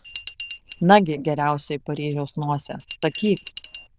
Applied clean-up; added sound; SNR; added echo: neural diffusion model UNIVERSE++.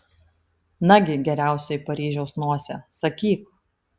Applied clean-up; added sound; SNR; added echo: none; none; none; none.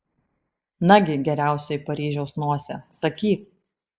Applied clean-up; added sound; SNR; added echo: neural mask model Resemble Enhance denoiser.